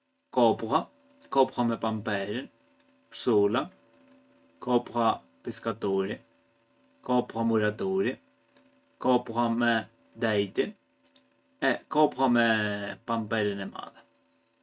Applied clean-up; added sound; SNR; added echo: none; none; none; none.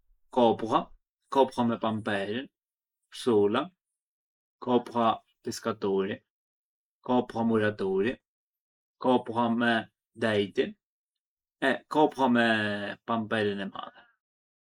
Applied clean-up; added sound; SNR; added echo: neural mask model Resemble Enhance denoiser.